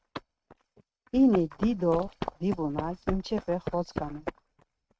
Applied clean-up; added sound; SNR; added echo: neural mask model RNNoise.